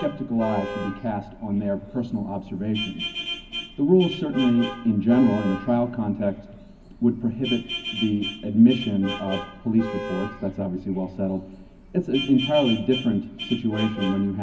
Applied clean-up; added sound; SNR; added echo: none; Vehicle horn, car horn, honking; 11 dB; reverberation time 0.4 s.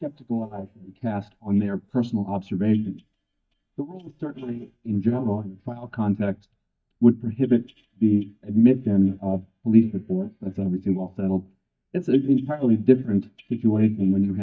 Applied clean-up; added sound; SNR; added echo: neural mask model DeepFilterNet 3.